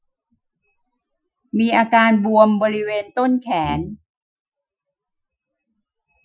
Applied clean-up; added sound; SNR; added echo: classical method Wiener filter.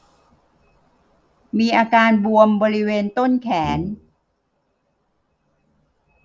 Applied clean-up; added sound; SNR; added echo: none; Brass instrument; 9 dB; none.